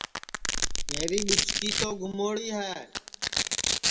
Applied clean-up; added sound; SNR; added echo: none; Domestic sounds, home sounds; -4 dB; reverberation time 0.9 s.